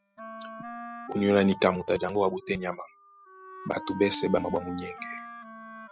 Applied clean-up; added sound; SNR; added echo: classical method spectral subtraction.